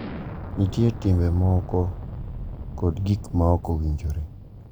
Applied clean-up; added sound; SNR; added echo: none; Explosion; 10 dB; none.